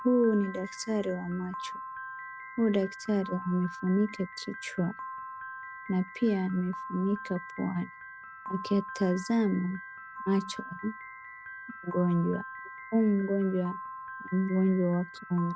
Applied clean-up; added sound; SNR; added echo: none; Piano; 12 dB; none.